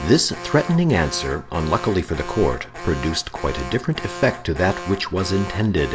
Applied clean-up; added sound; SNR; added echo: none; Alarm; 13 dB; none.